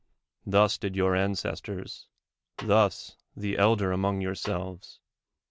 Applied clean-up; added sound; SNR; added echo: none; Snare drum; 20 dB; none.